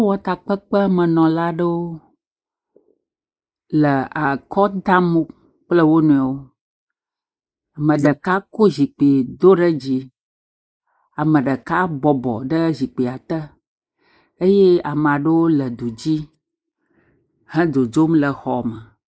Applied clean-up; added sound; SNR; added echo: neural mask model Resemble Enhance denoiser.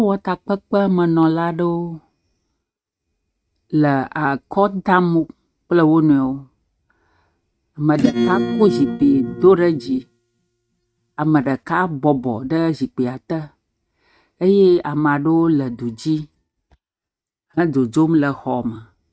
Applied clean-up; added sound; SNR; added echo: neural mask model RNNoise.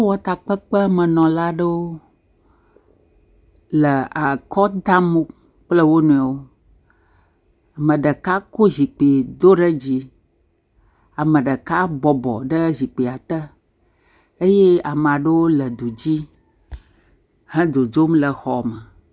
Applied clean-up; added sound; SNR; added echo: none; none; none; none.